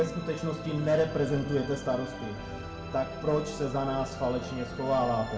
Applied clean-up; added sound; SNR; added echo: none; Musical instrument; 9 dB; reverberation time 0.7 s.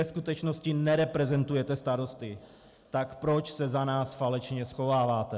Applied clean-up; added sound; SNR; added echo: none; none; none; none.